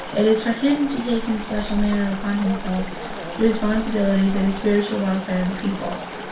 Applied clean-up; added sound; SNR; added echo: none; Chatter / Stream; 11 dB; reverberation time 0.3 s.